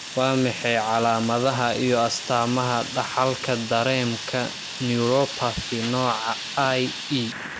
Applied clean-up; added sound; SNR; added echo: none; Fire; 10 dB; none.